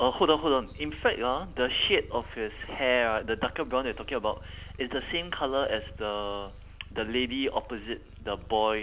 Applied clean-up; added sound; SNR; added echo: none; Purr; 15 dB; none.